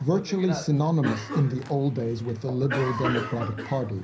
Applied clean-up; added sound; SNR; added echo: none; Cough; 9 dB; reverberation time 0.5 s.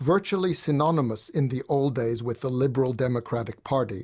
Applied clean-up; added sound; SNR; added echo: none; none; none; none.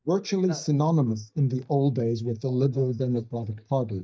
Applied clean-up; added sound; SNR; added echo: neural mask model DeepFilterNet 3.